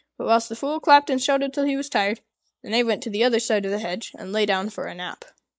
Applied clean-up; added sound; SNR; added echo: neural mask model Resemble Enhance denoiser.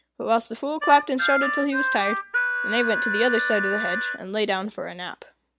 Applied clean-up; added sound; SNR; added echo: none; Harmonica; 1 dB; none.